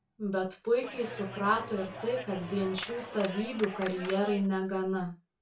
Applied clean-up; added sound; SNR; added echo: none; Clapping; 11 dB; reverberation time 0.3 s.